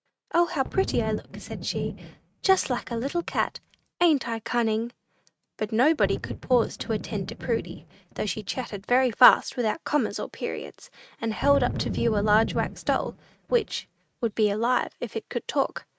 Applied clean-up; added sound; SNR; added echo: neural mask model RNNoise.